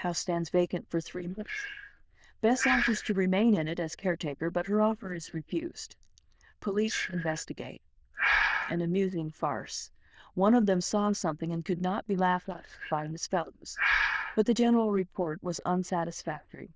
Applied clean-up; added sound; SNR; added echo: neural diffusion model UNIVERSE++.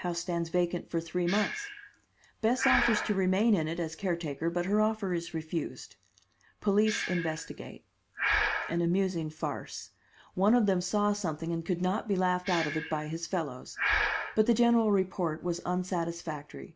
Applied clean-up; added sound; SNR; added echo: none; Breathing; 8 dB; none.